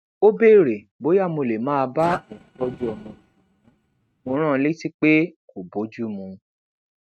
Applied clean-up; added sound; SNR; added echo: neural mask model RNNoise.